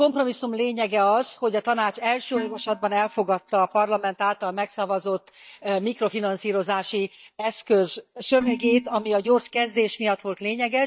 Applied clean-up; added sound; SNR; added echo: neural mask model DeepFilterNet 3.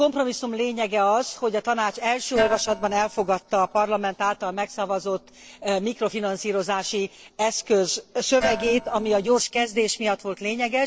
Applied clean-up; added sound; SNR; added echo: neural separator model SepFormer DNS4.